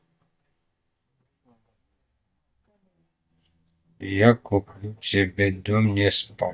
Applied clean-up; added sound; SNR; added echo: neural mask model DeepFilterNet 3.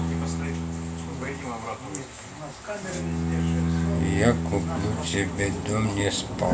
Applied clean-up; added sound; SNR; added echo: none; Bowed string instrument; 1 dB; reverberation time 0.3 s.